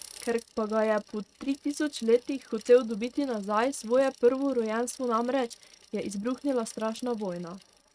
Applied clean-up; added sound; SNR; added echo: neural mask model RNNoise.